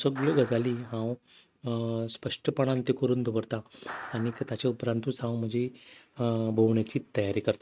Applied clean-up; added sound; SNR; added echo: neural mask model RNNoise.